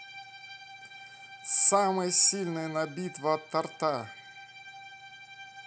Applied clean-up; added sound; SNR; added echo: none; Bowed string instrument; 16 dB; none.